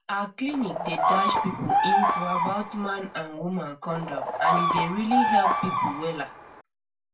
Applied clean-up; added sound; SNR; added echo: none; Bird vocalization, bird call, bird song; -5 dB; reverberation time 0.2 s.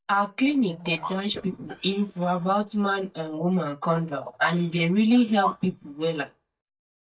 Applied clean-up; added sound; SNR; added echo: neural mask model DeepFilterNet 3.